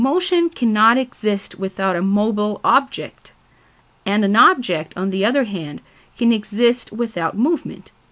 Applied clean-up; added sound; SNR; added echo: none; none; none; none.